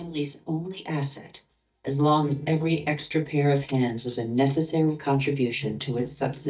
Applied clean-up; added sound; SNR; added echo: neural mask model DeepFilterNet 3.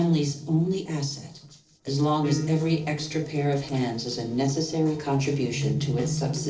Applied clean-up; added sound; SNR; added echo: neural separator model SepFormer DNS4.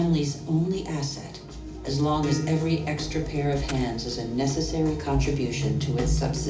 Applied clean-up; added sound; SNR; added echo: none; Coin (dropping); 15 dB; reverberation time 0.4 s.